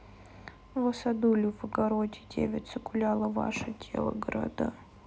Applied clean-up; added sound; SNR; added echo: none; none; none; none.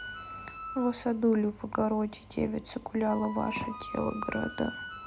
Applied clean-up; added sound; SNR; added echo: none; Wind instrument, woodwind instrument; 12 dB; none.